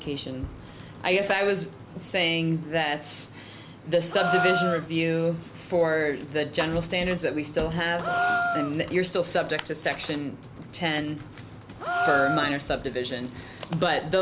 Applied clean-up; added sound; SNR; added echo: none; Gasp; 3 dB; none.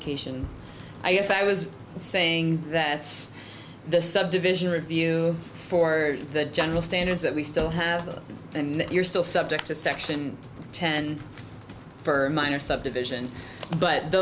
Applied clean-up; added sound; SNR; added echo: none; none; none; none.